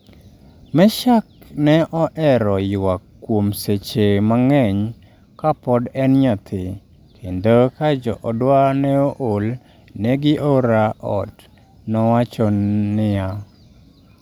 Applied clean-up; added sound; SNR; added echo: none; none; none; none.